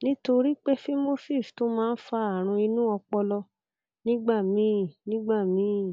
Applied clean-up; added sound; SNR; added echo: none; none; none; none.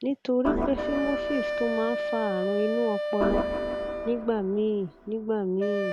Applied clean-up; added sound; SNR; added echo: none; Organ + Wind instrument, woodwind instrument; 2 dB; none.